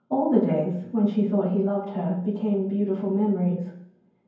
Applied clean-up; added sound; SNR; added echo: none; none; none; reverberation time 0.9 s.